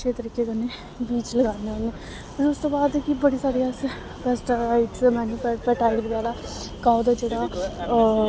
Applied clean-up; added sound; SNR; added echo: none; none; none; none.